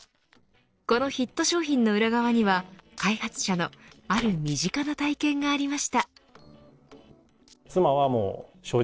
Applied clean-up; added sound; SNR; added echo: neural separator model SepFormer DNS4.